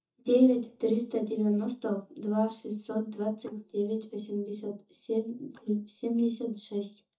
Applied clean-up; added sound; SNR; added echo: neural mask model DeepFilterNet 3.